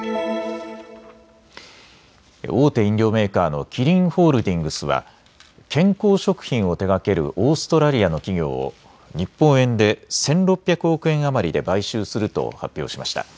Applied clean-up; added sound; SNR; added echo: none; none; none; none.